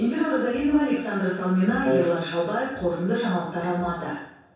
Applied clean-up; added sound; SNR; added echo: none; Wind instrument, woodwind instrument; 3 dB; reverberation time 0.7 s.